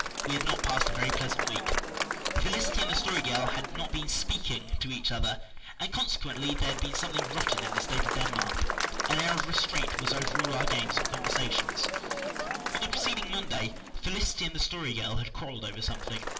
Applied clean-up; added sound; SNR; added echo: none; Applause / Crowd; 3 dB; reverberation time 0.9 s.